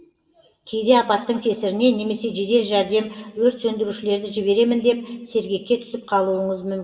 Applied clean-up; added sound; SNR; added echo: none; none; none; reverberation time 1.5 s.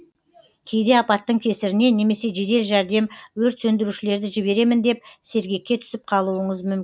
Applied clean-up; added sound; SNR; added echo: none; none; none; none.